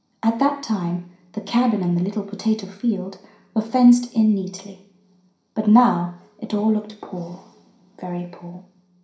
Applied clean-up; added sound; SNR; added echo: none; none; none; reverberation time 0.5 s.